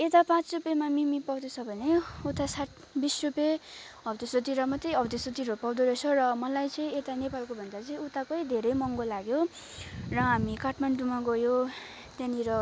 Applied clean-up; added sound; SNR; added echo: none; none; none; none.